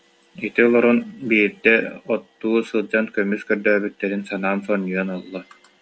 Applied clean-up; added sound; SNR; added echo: none; none; none; none.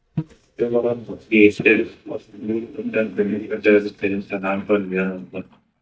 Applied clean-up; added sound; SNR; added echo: neural mask model DeepFilterNet 3.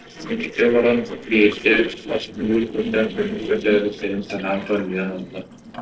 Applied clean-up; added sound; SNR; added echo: neural separator model SepFormer DNS4.